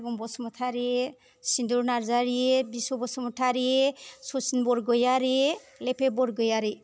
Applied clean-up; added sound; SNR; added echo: none; none; none; none.